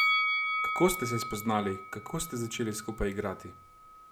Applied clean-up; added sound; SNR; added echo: none; Bell; 1 dB; none.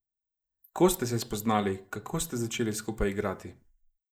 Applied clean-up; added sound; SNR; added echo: neural mask model Resemble Enhance denoiser.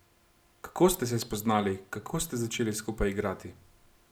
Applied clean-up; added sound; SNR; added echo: none; none; none; none.